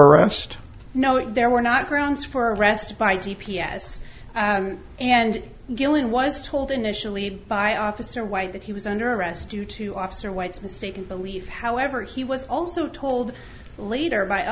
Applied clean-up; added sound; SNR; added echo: none; none; none; none.